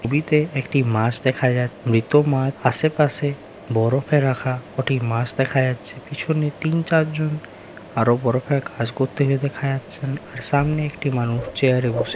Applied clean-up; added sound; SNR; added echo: none; Mechanisms; 17 dB; none.